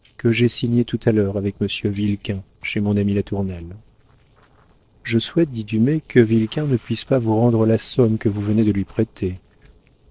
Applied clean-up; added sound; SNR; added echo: neural separator model SepFormer DNS4.